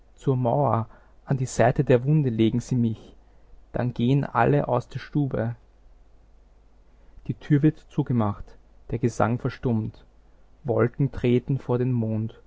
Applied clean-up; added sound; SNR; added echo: none; none; none; none.